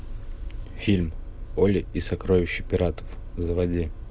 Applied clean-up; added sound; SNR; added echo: none; none; none; none.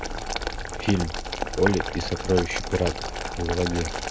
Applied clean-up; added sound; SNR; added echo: none; Boiling; 5 dB; none.